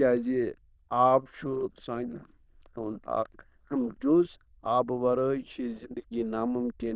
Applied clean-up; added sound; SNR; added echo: neural diffusion model UNIVERSE++.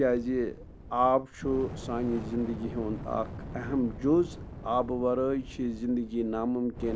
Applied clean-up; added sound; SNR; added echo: none; Fire; 12 dB; none.